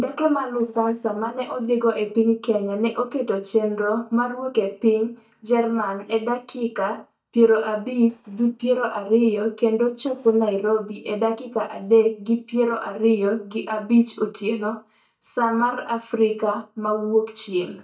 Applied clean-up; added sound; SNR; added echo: neural mask model DeepFilterNet 3.